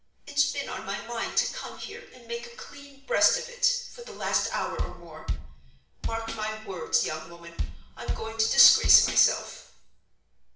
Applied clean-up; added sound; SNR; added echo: none; Bass drum; 3 dB; reverberation time 0.6 s.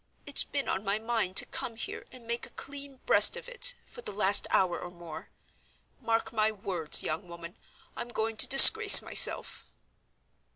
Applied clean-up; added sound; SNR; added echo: none; none; none; none.